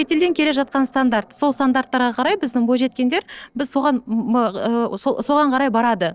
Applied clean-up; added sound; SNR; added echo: neural separator model SepFormer DNS4.